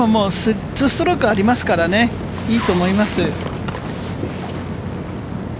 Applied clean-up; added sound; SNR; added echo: none; none; none; none.